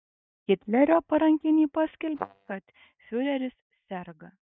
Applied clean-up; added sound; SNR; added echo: neural mask model DeepFilterNet 3.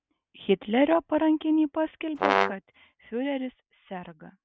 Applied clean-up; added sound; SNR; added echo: none; Brass instrument; -1 dB; none.